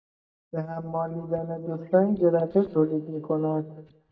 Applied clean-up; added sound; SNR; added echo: neural mask model DeepFilterNet 3.